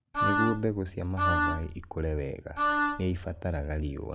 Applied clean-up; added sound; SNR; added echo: none; Wind instrument, woodwind instrument; -1 dB; none.